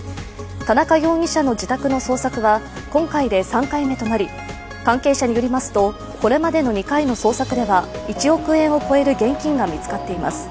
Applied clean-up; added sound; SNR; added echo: none; none; none; none.